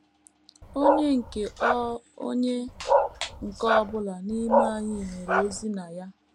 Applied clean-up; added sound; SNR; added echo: none; Bark; -3 dB; none.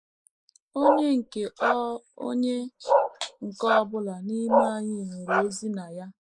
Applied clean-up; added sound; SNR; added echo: neural mask model Resemble Enhance denoiser.